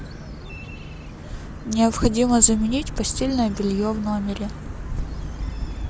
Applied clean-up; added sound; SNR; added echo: none; none; none; none.